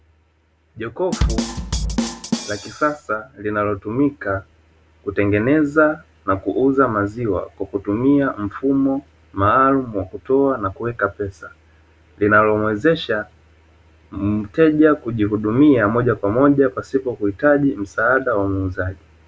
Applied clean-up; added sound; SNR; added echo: none; Drum kit; 4 dB; none.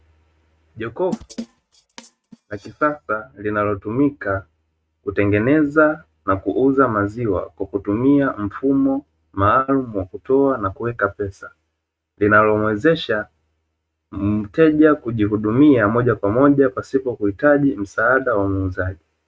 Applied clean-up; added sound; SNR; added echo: neural mask model RNNoise.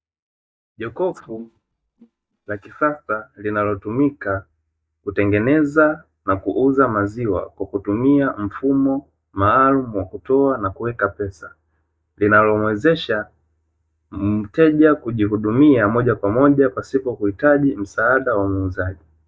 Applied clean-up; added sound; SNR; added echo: neural mask model DeepFilterNet 3.